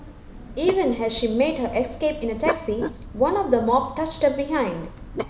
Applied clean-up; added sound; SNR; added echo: none; Dog; 11 dB; none.